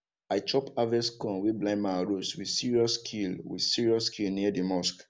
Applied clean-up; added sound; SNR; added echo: none; none; none; none.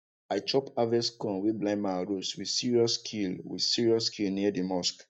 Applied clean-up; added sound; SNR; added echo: neural mask model DeepFilterNet 3.